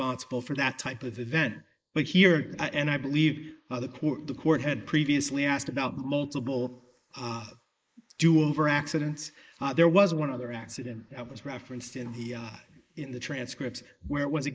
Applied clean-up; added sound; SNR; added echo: neural mask model Resemble Enhance denoiser.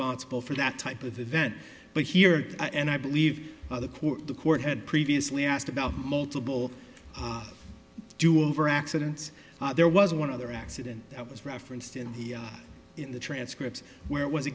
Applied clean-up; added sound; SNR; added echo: none; none; none; none.